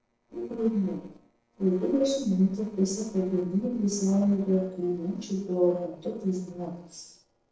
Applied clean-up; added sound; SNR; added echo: neural separator model SepFormer DNS4.